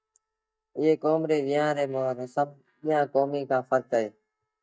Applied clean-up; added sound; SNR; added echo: neural mask model DeepFilterNet 3.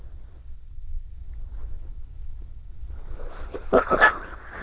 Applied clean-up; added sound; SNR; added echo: neural diffusion model UNIVERSE++.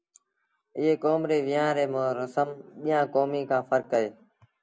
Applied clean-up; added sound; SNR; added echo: none; none; none; none.